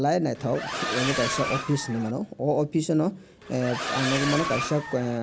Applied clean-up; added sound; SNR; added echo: none; Accelerating, revving, vroom; 4 dB; none.